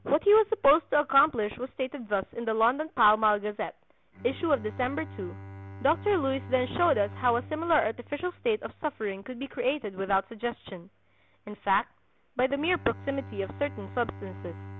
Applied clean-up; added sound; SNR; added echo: none; Bowed string instrument; 17 dB; none.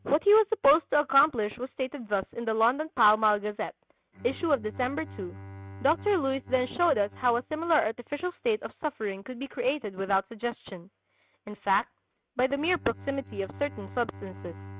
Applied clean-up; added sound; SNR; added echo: neural mask model RNNoise.